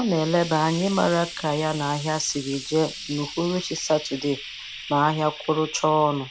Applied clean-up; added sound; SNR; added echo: none; Frying (food); 13 dB; none.